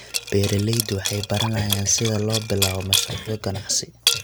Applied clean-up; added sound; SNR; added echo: none; Liquid; 3 dB; none.